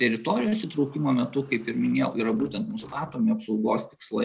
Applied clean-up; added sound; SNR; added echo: neural separator model SepFormer DNS4.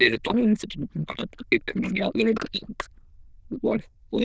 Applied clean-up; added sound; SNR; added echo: neural diffusion model UNIVERSE++.